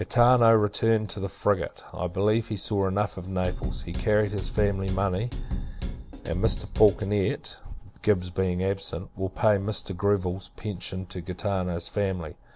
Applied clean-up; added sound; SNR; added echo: none; Drum kit; 5 dB; none.